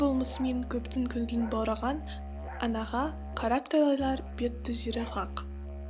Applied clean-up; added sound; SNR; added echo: none; Musical instrument; 8 dB; none.